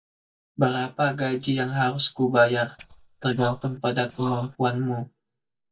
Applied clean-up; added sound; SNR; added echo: neural mask model DeepFilterNet 3.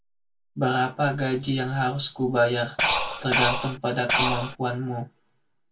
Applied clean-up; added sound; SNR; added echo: none; Breathing; -2 dB; reverberation time 0.1 s.